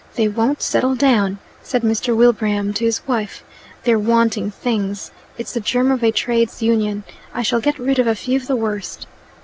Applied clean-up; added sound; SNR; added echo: none; none; none; none.